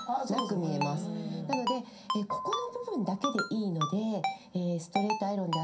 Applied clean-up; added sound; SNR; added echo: none; Ringtone; 5 dB; reverberation time 0.3 s.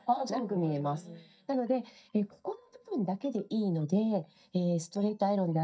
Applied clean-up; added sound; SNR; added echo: neural mask model DeepFilterNet 3.